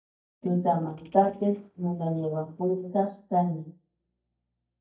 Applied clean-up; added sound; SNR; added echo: neural mask model DeepFilterNet 3.